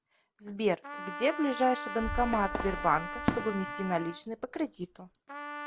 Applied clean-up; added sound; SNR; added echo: none; Trumpet + Fireworks; 6 dB; none.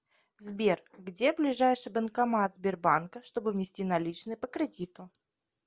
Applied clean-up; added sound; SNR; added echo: none; none; none; none.